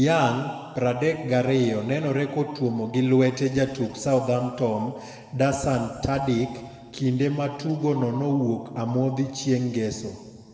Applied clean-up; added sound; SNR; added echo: none; none; none; reverberation time 1.7 s.